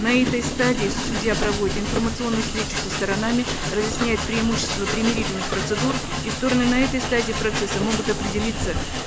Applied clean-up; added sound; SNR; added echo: none; Train; 2 dB; none.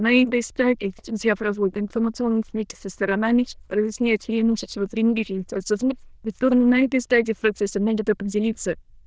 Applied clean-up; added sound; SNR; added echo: neural diffusion model UNIVERSE++.